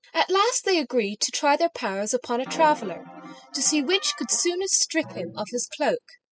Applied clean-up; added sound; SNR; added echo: classical method spectral subtraction.